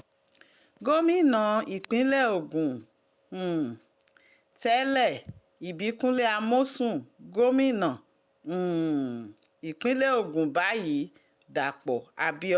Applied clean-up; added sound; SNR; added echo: none; none; none; none.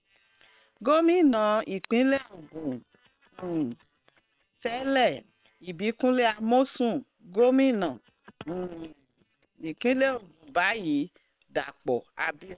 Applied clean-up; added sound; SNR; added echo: neural separator model SepFormer WHAM!.